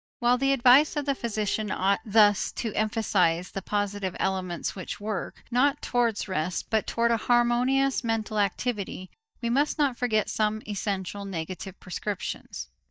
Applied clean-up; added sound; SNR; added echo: neural mask model DeepFilterNet 3.